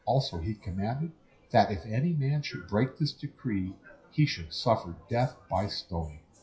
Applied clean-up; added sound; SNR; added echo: classical method WPE with log-MMSE.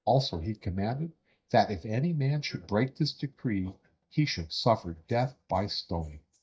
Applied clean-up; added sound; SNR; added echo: neural mask model DeepFilterNet 3.